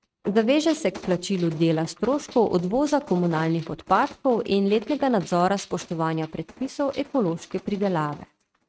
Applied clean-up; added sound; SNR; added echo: neural mask model RNNoise.